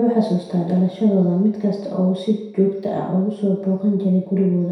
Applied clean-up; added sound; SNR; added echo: none; none; none; reverberation time 0.7 s.